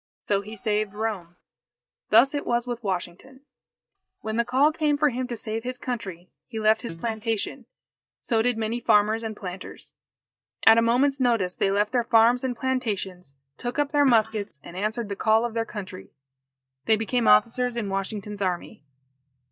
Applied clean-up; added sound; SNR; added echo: neural mask model DeepFilterNet 3.